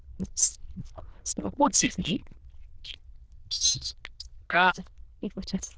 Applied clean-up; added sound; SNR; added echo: neural diffusion model UNIVERSE++.